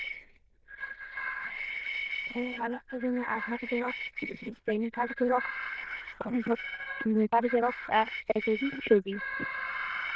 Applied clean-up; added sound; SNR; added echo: neural diffusion model UNIVERSE++.